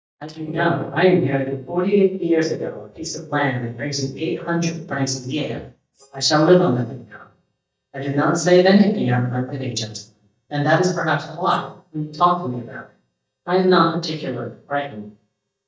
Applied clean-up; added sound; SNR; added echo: neural mask model DeepFilterNet 3.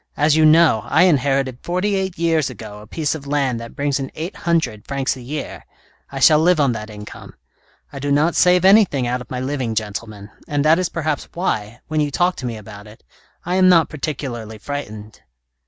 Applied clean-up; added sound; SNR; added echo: none; none; none; none.